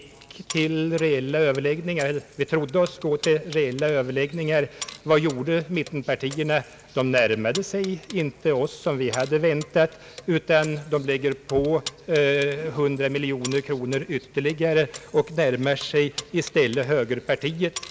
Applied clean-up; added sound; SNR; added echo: none; Keys jangling; 19 dB; none.